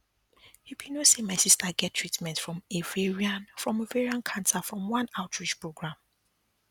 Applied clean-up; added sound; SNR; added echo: none; none; none; none.